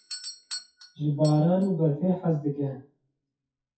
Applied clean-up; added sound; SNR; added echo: classical method WPE with log-MMSE.